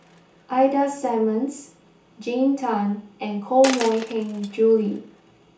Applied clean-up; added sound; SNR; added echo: none; Coin (dropping); 16 dB; reverberation time 0.7 s.